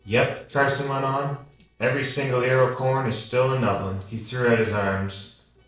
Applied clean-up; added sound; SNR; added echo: neural separator model SepFormer DNS4.